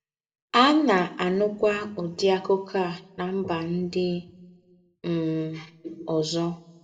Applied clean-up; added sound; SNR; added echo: none; none; none; reverberation time 0.5 s.